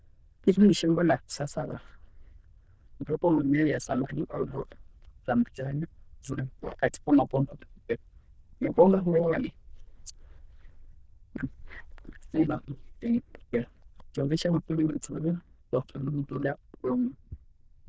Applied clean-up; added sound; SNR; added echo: neural diffusion model UNIVERSE++.